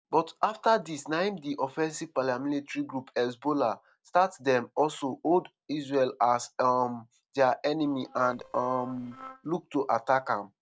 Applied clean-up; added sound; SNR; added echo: neural separator model SepFormer DNS4.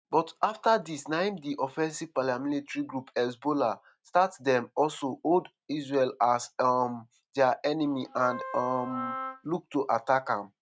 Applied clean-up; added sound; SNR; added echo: neural mask model RNNoise.